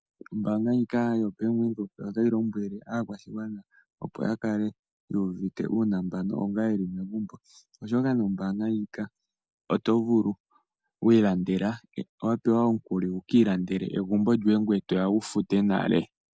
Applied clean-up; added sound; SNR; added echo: none; none; none; none.